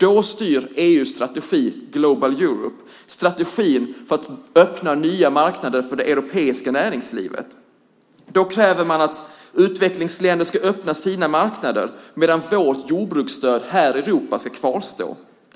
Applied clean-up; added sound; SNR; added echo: none; none; none; none.